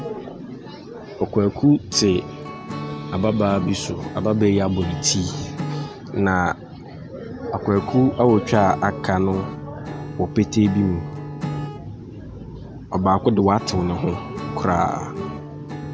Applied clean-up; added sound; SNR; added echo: none; Acoustic guitar / Strum; 11 dB; none.